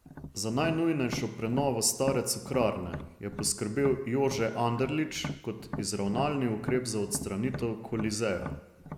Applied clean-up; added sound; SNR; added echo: none; Tap; 10 dB; none.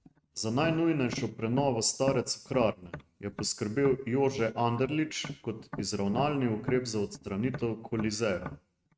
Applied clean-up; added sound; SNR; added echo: neural mask model RNNoise.